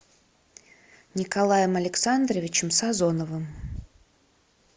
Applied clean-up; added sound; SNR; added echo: none; none; none; none.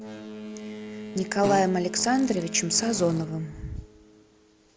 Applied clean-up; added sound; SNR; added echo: none; Fart + Boat, Water vehicle; 10 dB; none.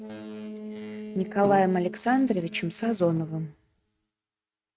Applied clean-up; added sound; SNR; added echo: neural mask model RNNoise.